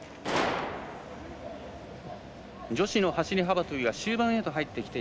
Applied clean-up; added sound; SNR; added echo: none; Gunshot, gunfire; 8 dB; none.